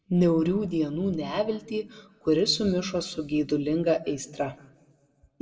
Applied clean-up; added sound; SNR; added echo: none; none; none; reverberation time 1.3 s.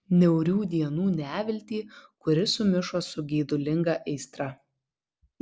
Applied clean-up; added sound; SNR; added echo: none; none; none; none.